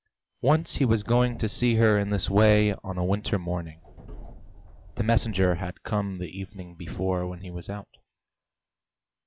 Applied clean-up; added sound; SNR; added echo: none; Subway, metro, underground; 12 dB; none.